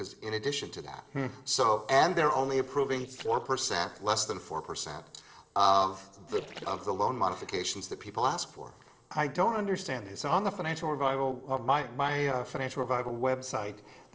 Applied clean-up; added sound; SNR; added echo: neural separator model SepFormer DNS4.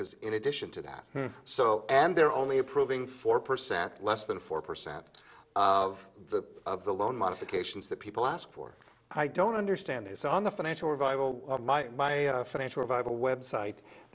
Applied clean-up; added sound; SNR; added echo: none; none; none; none.